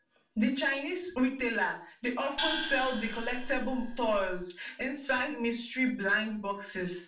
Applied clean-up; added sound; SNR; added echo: none; Gong; 4 dB; reverberation time 0.4 s.